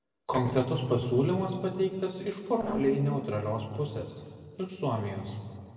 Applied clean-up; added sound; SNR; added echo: neural separator model SepFormer DNS4.